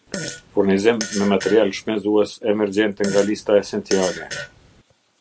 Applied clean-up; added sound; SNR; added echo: none; Fart; 12 dB; none.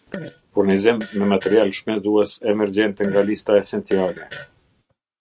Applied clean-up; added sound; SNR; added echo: neural mask model RNNoise.